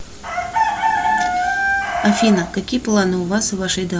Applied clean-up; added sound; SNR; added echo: none; Chicken, rooster; 1 dB; none.